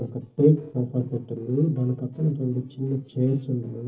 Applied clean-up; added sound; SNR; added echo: neural separator model SepFormer DNS4.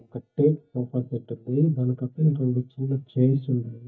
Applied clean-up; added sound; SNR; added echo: neural mask model DeepFilterNet 3.